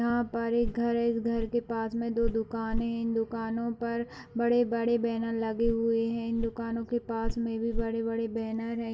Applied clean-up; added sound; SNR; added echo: none; Walk, footsteps; 8 dB; none.